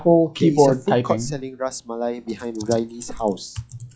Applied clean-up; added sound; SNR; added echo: classical method log-MMSE.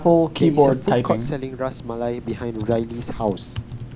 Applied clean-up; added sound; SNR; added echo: none; Typing; -4 dB; none.